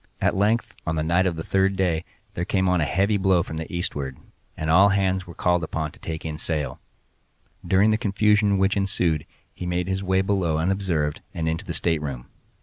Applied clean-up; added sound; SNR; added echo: none; none; none; none.